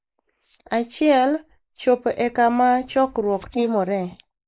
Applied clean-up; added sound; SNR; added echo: neural mask model Resemble Enhance denoiser.